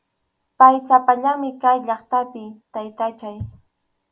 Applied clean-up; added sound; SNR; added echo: none; none; none; none.